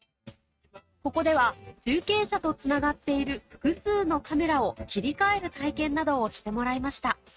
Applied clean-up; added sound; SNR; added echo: neural mask model RNNoise.